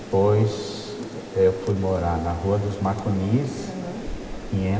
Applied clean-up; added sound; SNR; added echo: none; Rain; 14 dB; reverberation time 2.3 s.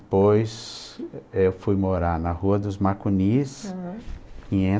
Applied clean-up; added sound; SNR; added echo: none; none; none; none.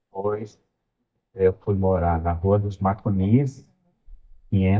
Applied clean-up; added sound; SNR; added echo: neural mask model DeepFilterNet 3.